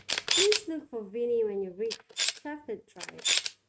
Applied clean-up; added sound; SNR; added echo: neural mask model RNNoise.